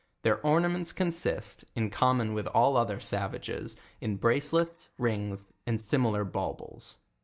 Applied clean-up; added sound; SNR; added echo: neural mask model DeepFilterNet 3.